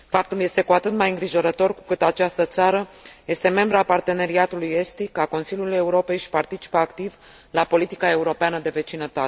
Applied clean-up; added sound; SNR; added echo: none; none; none; none.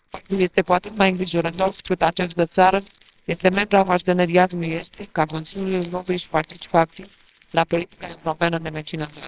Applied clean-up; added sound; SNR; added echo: neural separator model SepFormer WHAMR!.